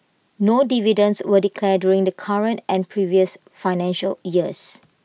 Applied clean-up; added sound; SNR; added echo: none; none; none; none.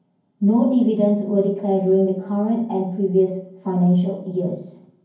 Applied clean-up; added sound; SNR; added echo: none; none; none; reverberation time 0.9 s.